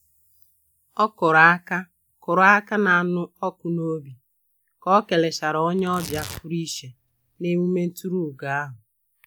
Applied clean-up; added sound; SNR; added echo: none; Tearing; 16 dB; none.